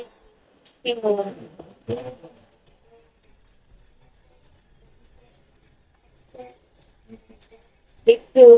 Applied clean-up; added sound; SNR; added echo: neural mask model DeepFilterNet 3.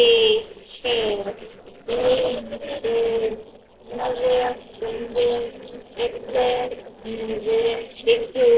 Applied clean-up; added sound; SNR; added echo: neural separator model SepFormer DNS4.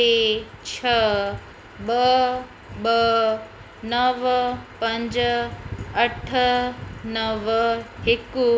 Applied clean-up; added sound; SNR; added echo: none; none; none; none.